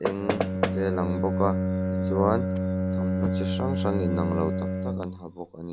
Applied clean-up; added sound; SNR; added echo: none; Bowed string instrument + Knock; -4 dB; none.